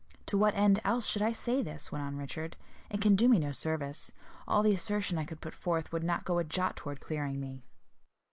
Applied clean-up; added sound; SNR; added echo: neural mask model Resemble Enhance denoiser.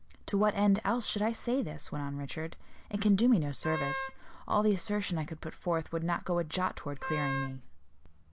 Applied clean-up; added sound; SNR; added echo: none; Wind instrument, woodwind instrument; 7 dB; none.